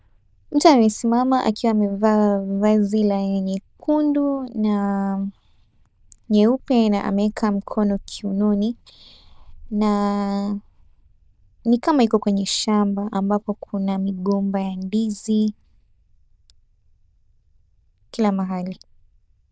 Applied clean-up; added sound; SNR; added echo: neural diffusion model UNIVERSE++.